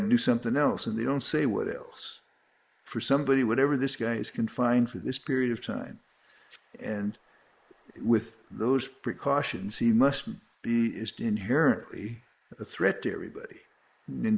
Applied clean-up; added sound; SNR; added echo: neural mask model Resemble Enhance denoiser.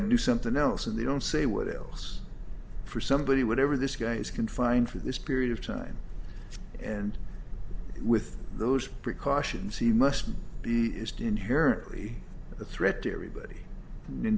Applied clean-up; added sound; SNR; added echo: none; none; none; none.